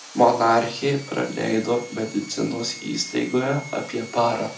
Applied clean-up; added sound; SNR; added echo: none; Sawing; 18 dB; reverberation time 0.4 s.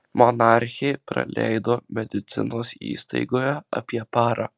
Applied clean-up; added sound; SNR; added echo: none; none; none; none.